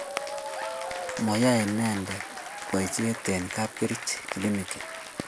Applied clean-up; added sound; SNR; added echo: none; Applause / Cheering; 8 dB; none.